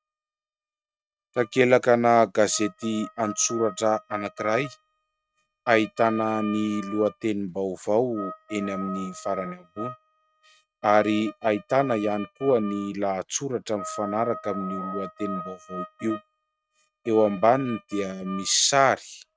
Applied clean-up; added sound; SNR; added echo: neural mask model RNNoise.